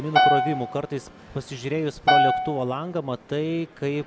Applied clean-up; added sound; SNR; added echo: none; Piano; -4 dB; none.